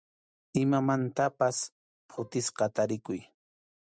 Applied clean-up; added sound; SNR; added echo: neural mask model RNNoise.